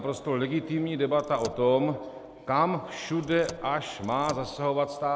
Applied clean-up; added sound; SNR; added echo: none; Car; 16 dB; none.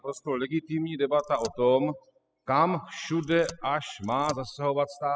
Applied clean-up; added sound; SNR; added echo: classical method spectral subtraction.